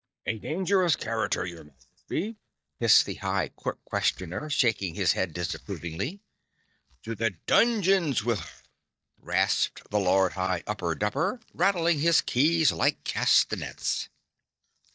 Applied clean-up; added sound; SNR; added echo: neural mask model DeepFilterNet 3.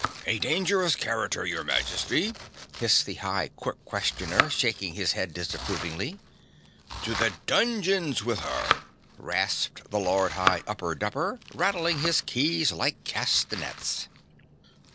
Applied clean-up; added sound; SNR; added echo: none; Domestic sounds, home sounds; 7 dB; none.